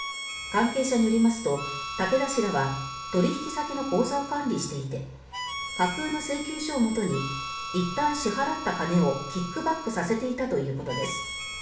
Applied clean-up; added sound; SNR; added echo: none; Harmonica; 9 dB; reverberation time 0.6 s.